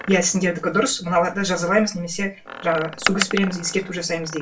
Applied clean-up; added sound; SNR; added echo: none; Door; 11 dB; reverberation time 0.2 s.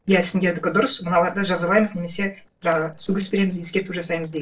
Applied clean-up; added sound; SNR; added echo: neural separator model SepFormer DNS4.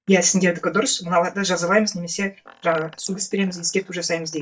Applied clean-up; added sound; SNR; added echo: neural mask model DeepFilterNet 3.